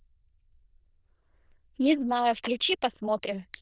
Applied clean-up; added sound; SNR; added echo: neural diffusion model UNIVERSE++.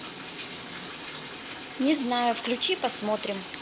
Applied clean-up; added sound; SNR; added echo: none; Bathtub (filling or washing); 10 dB; none.